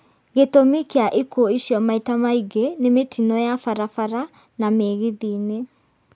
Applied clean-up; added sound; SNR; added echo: none; none; none; none.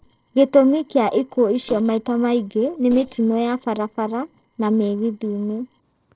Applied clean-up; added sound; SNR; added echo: neural separator model SepFormer DNS4.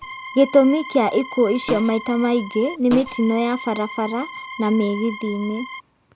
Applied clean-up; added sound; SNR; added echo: none; Fart + Organ; 13 dB; none.